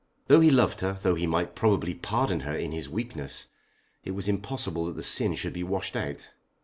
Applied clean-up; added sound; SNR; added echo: none; none; none; none.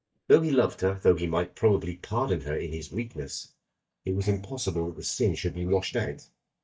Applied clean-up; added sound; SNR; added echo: neural mask model DeepFilterNet 3.